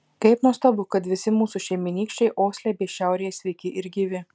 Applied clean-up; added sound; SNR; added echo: none; none; none; none.